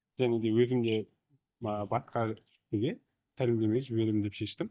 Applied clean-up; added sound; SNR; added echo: neural mask model DeepFilterNet 3.